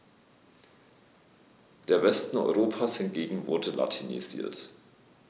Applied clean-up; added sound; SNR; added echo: none; none; none; none.